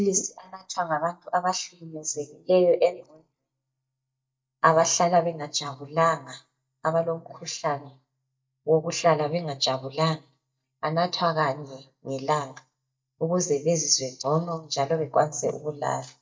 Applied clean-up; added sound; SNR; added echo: neural mask model DeepFilterNet 3.